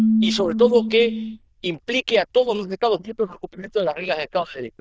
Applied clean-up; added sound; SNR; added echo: neural diffusion model UNIVERSE++.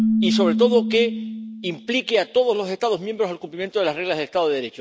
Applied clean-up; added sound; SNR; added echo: none; Keyboard (musical); 4 dB; none.